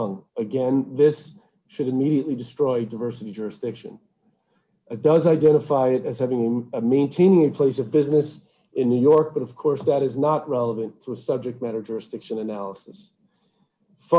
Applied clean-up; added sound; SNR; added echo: none; none; none; none.